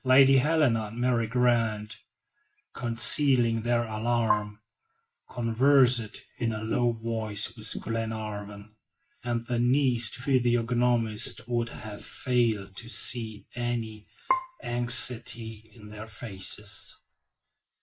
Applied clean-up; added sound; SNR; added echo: neural mask model Resemble Enhance denoiser.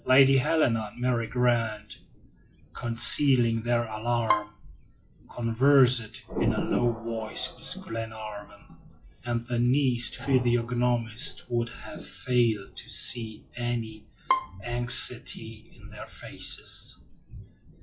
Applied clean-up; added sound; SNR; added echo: classical method log-MMSE.